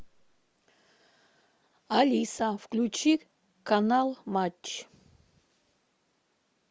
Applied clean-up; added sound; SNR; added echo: none; none; none; none.